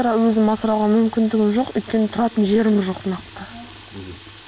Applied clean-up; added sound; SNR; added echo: none; Water tap, faucet; 19 dB; none.